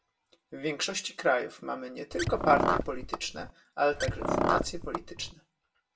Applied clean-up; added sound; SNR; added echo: none; Car; -2 dB; reverberation time 0.1 s.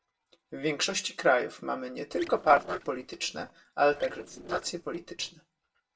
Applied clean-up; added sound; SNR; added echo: neural separator model SepFormer DNS4.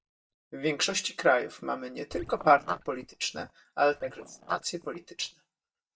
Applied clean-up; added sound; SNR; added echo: neural mask model DeepFilterNet 3.